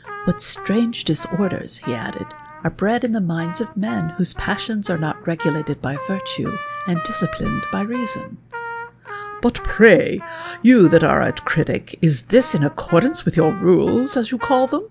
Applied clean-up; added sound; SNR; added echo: none; Trumpet; 14 dB; none.